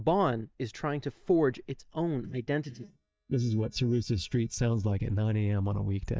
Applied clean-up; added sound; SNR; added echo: neural mask model DeepFilterNet 3.